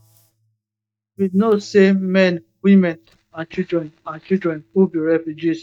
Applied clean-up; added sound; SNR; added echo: neural mask model DeepFilterNet 3.